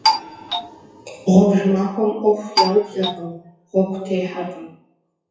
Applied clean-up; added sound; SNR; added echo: classical method WPE with log-MMSE.